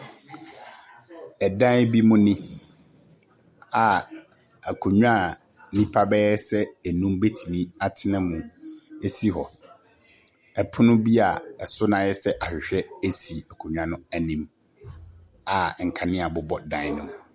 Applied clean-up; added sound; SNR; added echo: none; none; none; none.